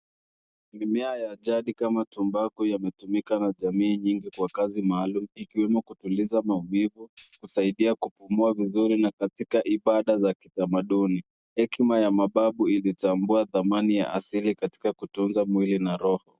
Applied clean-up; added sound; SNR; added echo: none; Tambourine; 19 dB; none.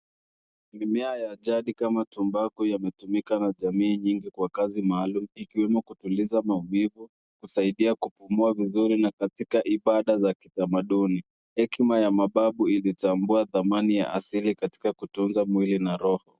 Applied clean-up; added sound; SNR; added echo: none; none; none; none.